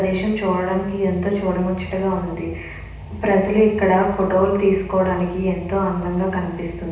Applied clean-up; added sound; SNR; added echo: none; Insect; 15 dB; reverberation time 0.9 s.